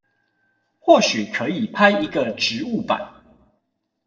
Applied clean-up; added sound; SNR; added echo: neural separator model SepFormer DNS4.